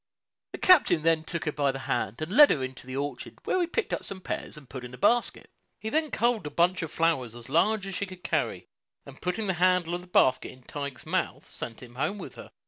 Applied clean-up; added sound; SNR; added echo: none; none; none; none.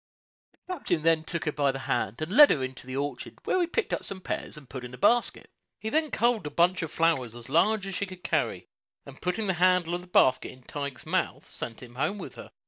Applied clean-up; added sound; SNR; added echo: neural mask model DeepFilterNet 3.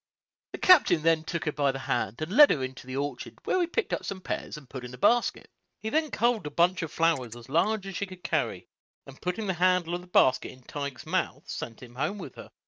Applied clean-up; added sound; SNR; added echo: neural mask model RNNoise.